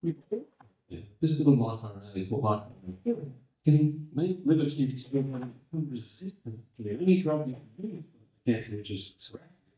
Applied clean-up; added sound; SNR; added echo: neural mask model DeepFilterNet 3.